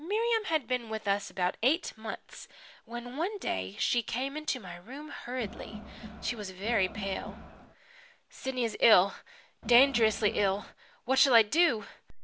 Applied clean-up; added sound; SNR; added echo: none; Crowd; 12 dB; none.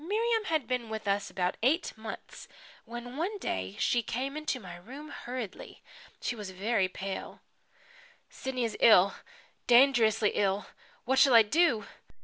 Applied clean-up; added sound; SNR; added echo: none; none; none; none.